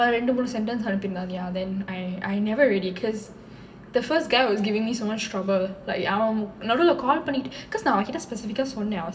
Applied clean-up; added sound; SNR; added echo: none; none; none; reverberation time 1.3 s.